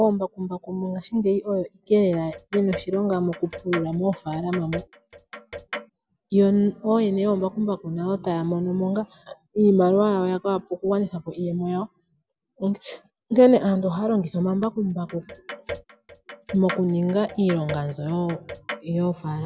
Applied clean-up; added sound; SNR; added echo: none; Clock; 14 dB; none.